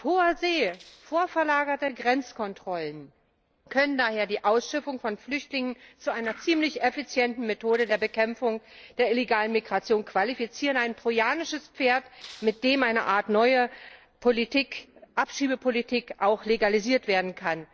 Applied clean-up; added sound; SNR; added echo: neural separator model SepFormer DNS4.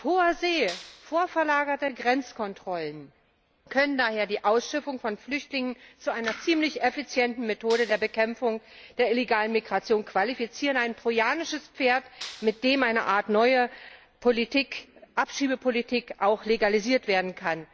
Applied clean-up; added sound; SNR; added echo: none; Clapping; 18 dB; none.